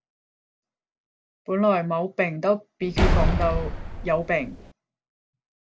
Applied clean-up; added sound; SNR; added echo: none; Slam; -3 dB; none.